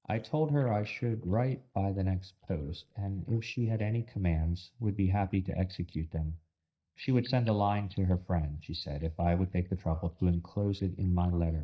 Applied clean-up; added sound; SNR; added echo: neural mask model DeepFilterNet 3.